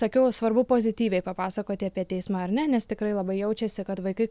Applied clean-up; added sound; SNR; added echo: none; none; none; none.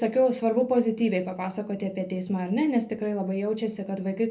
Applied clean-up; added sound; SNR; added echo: none; none; none; reverberation time 0.3 s.